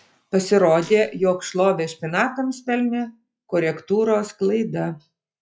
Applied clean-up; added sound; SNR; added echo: classical method log-MMSE.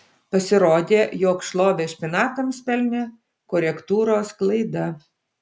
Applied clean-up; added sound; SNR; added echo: none; none; none; none.